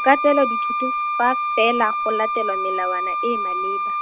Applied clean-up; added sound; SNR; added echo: none; Wind instrument, woodwind instrument; 1 dB; none.